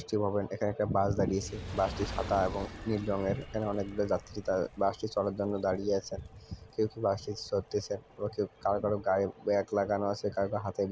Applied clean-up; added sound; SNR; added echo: none; Fire; 15 dB; none.